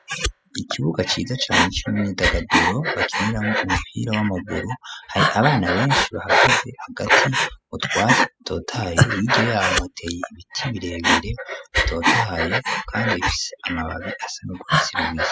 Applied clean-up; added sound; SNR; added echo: classical method spectral subtraction.